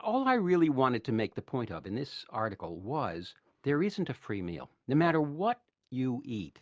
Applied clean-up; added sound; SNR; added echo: none; none; none; none.